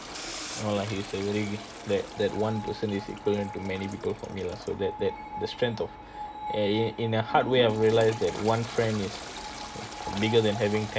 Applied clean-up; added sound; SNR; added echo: none; Screech + Toilet flush; 11 dB; none.